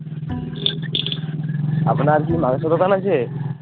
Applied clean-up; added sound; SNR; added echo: none; Bowed string instrument; 15 dB; none.